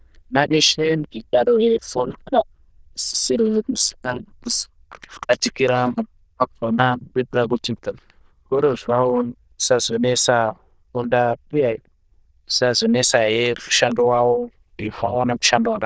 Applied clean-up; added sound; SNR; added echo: neural diffusion model UNIVERSE++.